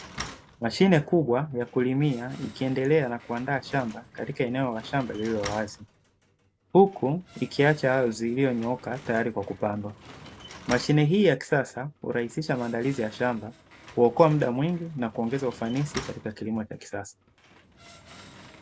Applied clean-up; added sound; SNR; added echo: none; Slam; 19 dB; none.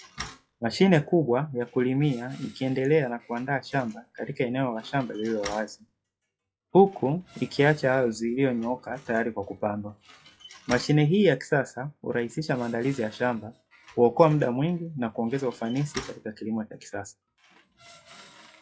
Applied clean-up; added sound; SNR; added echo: classical method log-MMSE.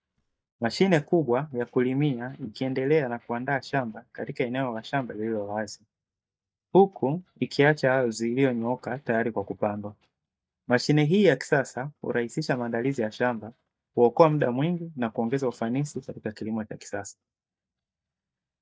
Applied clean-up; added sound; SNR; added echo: neural mask model DeepFilterNet 3.